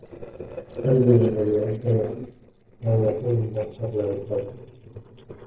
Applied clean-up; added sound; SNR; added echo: neural separator model SepFormer DNS4.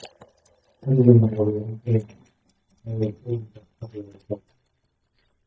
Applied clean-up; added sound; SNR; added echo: neural mask model DeepFilterNet 3.